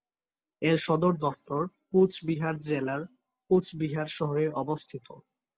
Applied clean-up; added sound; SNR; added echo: none; none; none; none.